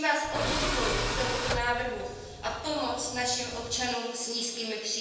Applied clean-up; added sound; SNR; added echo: none; Tools; 2 dB; reverberation time 1.1 s.